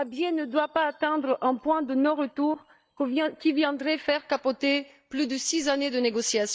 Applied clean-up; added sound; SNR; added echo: neural mask model DeepFilterNet 3.